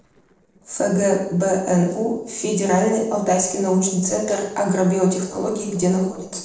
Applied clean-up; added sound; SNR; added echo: neural separator model SepFormer DNS4.